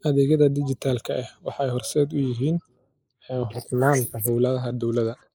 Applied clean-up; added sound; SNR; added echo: neural mask model Resemble Enhance denoiser.